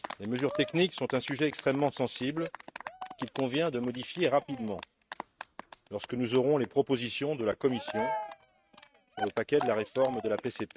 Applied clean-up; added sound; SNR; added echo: neural mask model RNNoise.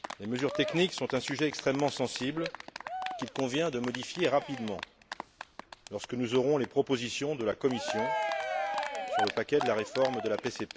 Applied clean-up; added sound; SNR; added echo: none; Cheering; 6 dB; none.